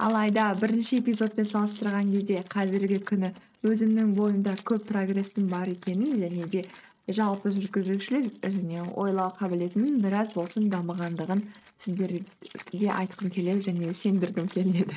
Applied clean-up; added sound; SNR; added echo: neural mask model RNNoise.